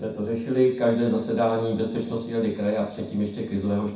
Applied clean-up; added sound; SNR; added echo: none; none; none; reverberation time 0.6 s.